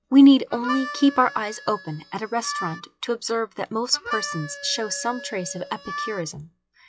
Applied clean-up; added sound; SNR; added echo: classical method log-MMSE.